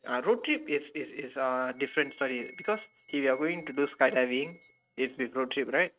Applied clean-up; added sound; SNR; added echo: neural mask model RNNoise.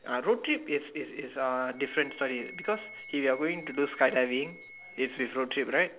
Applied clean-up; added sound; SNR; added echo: none; Wind instrument, woodwind instrument; 18 dB; none.